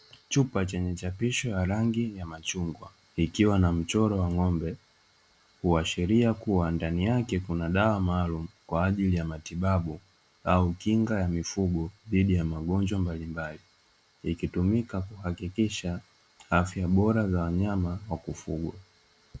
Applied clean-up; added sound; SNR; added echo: none; none; none; none.